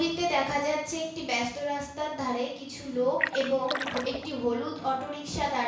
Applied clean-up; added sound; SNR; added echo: none; Splash, splatter; 4 dB; reverberation time 0.7 s.